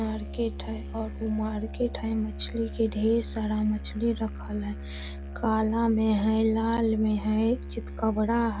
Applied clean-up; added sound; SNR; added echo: none; Musical instrument; 9 dB; none.